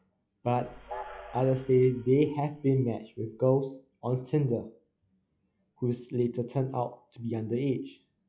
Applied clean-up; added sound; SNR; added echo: classical method log-MMSE.